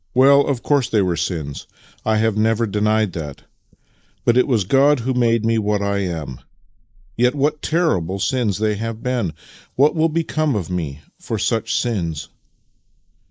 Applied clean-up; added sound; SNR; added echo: neural mask model Resemble Enhance denoiser.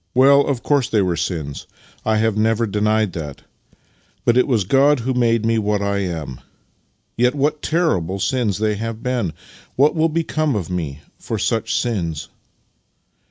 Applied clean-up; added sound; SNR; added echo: none; none; none; none.